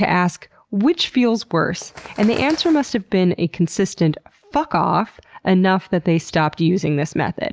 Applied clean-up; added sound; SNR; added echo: none; Bird; 19 dB; none.